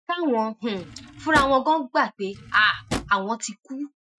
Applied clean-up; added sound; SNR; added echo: classical method Wiener filter.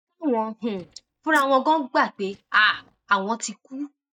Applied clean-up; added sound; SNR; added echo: neural mask model DeepFilterNet 3.